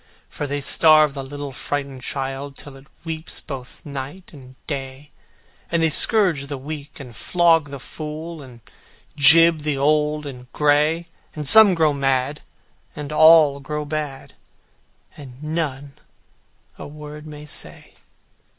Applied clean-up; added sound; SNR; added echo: none; none; none; none.